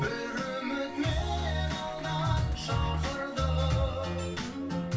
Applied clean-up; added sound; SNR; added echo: none; Engine / Car; 17 dB; reverberation time 0.3 s.